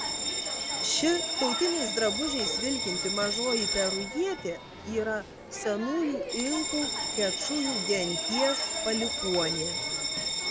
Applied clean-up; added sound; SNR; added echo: none; Bell; 0 dB; none.